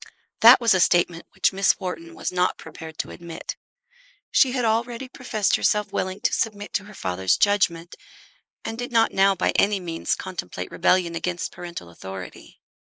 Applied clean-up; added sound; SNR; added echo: neural mask model Resemble Enhance denoiser.